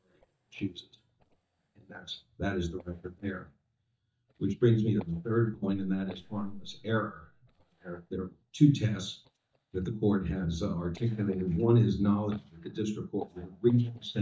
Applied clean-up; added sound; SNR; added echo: neural mask model DeepFilterNet 3.